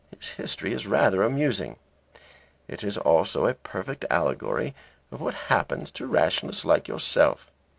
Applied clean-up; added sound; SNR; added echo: none; none; none; none.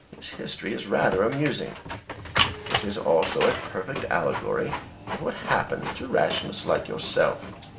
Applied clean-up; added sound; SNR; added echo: none; Printer; 6 dB; reverberation time 0.4 s.